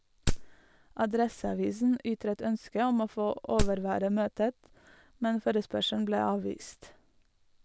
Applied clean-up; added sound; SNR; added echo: none; Wood; 0 dB; none.